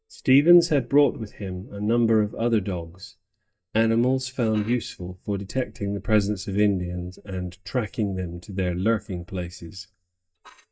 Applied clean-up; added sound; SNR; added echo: neural mask model DeepFilterNet 3.